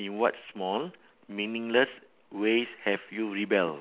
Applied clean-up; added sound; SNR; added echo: none; none; none; none.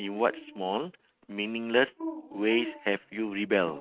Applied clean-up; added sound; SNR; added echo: neural mask model RNNoise.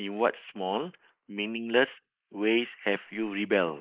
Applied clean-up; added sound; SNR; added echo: neural mask model Resemble Enhance denoiser.